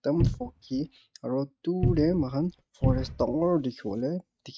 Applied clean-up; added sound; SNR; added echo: neural mask model RNNoise.